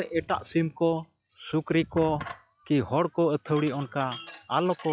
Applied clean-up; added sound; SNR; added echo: classical method log-MMSE.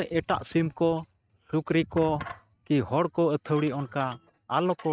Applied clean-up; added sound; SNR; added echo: neural mask model RNNoise.